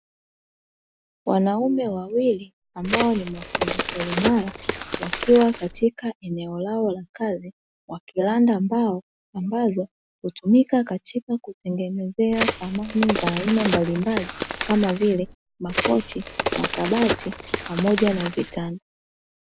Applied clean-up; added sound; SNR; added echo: none; Crack; 4 dB; none.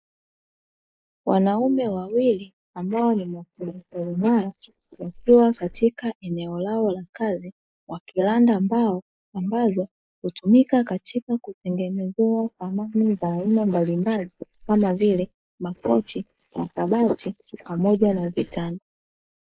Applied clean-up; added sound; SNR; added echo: neural mask model Resemble Enhance denoiser.